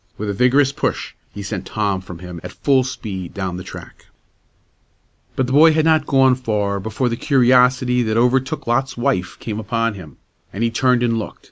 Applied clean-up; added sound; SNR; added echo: none; none; none; none.